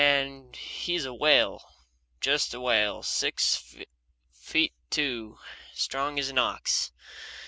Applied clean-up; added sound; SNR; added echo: none; none; none; none.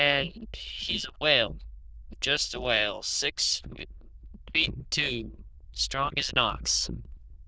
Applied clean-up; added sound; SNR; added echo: neural diffusion model UNIVERSE++.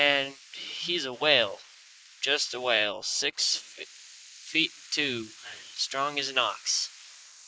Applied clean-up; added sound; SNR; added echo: neural mask model Resemble Enhance denoiser.